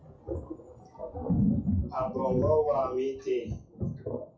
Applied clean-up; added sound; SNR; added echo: classical method WPE with log-MMSE.